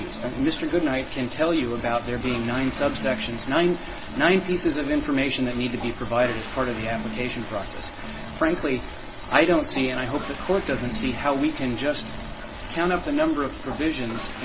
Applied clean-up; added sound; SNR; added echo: none; Toilet flush / Water; 14 dB; reverberation time 0.2 s.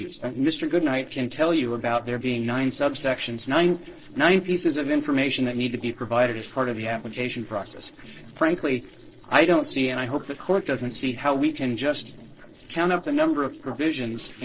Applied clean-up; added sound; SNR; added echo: neural separator model SepFormer DNS4.